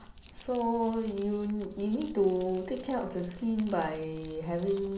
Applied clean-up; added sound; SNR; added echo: none; Crumpling, crinkling; 19 dB; reverberation time 0.6 s.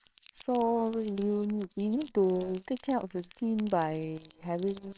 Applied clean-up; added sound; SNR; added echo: neural separator model SepFormer WHAMR!.